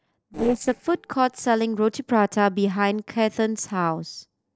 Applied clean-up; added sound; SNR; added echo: neural separator model SepFormer DNS4.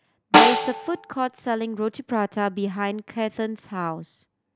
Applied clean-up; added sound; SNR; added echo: none; Snare drum; -4 dB; none.